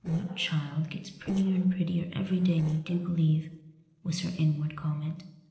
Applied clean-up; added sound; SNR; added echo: neural separator model SepFormer DNS4.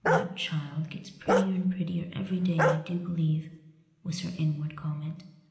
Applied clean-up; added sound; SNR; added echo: none; Bark; 1 dB; reverberation time 0.9 s.